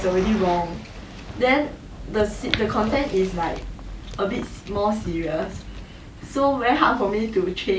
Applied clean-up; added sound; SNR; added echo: none; none; none; none.